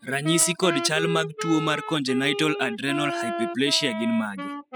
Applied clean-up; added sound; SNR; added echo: classical method spectral subtraction.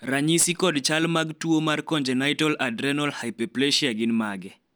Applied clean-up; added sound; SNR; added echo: none; none; none; none.